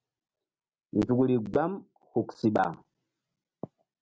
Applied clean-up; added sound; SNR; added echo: none; none; none; none.